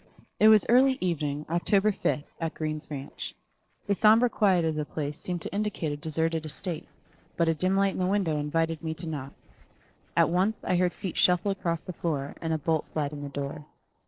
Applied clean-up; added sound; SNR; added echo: neural separator model SepFormer DNS4.